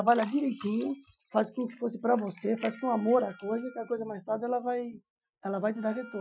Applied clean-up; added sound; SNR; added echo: classical method Wiener filter.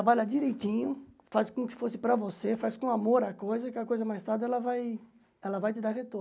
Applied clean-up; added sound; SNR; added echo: none; none; none; none.